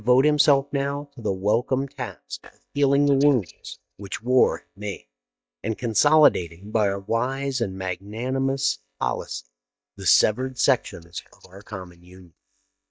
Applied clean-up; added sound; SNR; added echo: neural mask model DeepFilterNet 3.